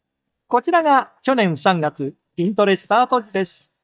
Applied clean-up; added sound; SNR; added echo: neural mask model DeepFilterNet 3.